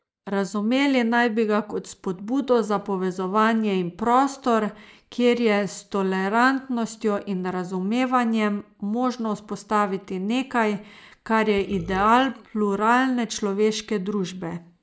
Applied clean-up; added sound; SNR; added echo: neural mask model DeepFilterNet 3.